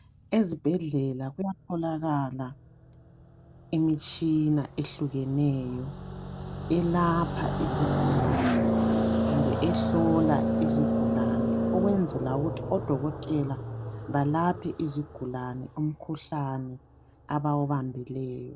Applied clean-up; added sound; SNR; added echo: none; Car passing by; 1 dB; none.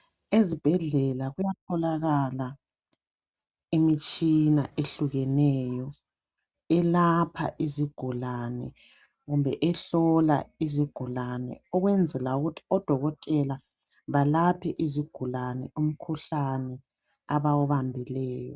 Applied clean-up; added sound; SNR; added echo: none; none; none; none.